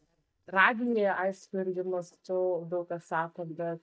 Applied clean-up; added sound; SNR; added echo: neural mask model DeepFilterNet 3.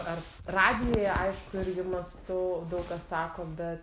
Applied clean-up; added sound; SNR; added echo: none; none; none; none.